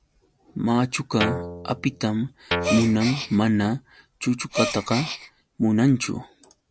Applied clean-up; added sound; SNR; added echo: none; Gasp + Guitar; 5 dB; none.